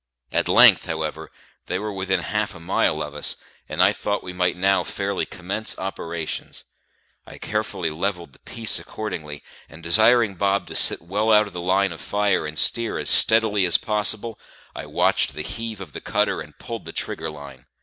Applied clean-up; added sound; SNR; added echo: none; none; none; none.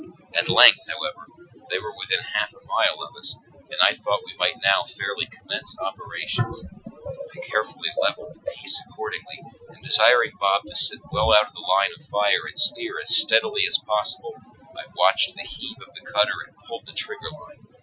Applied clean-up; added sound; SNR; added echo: classical method Wiener filter.